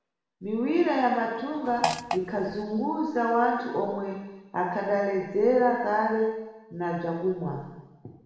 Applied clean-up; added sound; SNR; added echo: none; Fart; 4 dB; reverberation time 1.1 s.